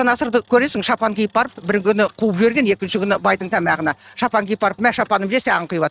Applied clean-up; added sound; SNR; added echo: neural mask model RNNoise.